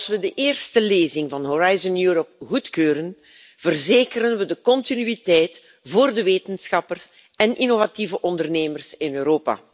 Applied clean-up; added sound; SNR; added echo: none; none; none; none.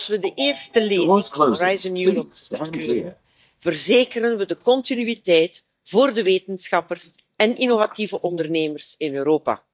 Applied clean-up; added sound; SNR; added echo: neural mask model DeepFilterNet 3.